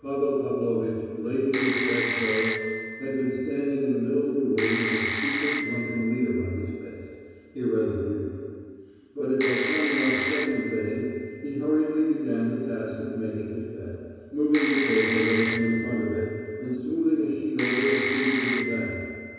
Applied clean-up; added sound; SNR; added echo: none; Telephone; 7 dB; reverberation time 2.2 s.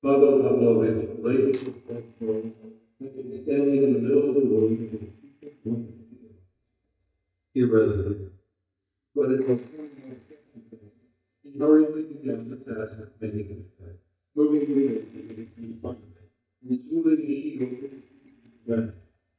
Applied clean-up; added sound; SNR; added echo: neural mask model DeepFilterNet 3.